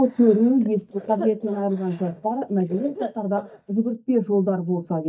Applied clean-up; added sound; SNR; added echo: neural mask model DeepFilterNet 3.